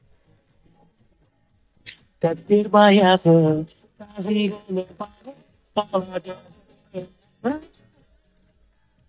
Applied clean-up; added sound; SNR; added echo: neural mask model DeepFilterNet 3.